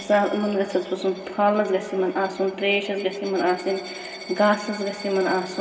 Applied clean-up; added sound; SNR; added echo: none; Coin (dropping); 18 dB; reverberation time 2.3 s.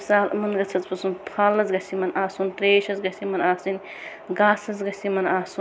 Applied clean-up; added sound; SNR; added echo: none; none; none; none.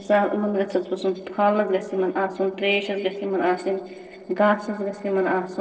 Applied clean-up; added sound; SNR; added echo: neural separator model SepFormer DNS4.